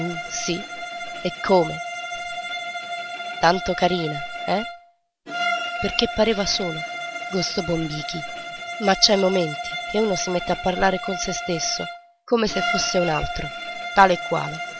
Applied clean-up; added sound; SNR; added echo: none; Bowed string instrument; 6 dB; none.